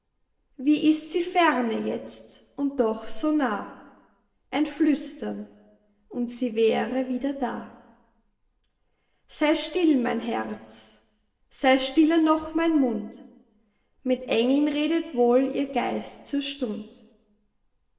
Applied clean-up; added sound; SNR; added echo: none; none; none; reverberation time 1.0 s.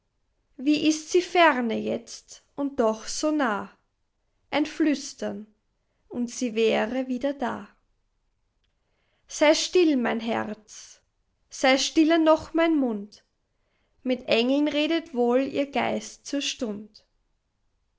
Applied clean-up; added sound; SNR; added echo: none; none; none; none.